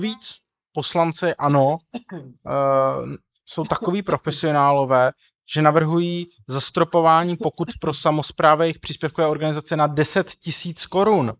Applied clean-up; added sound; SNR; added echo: neural mask model Resemble Enhance denoiser.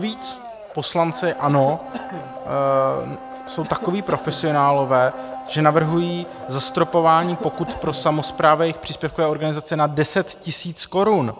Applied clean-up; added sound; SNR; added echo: none; Domestic sounds, home sounds + Cough; 14 dB; none.